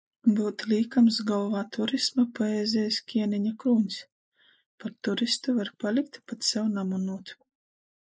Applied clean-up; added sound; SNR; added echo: neural mask model Resemble Enhance denoiser.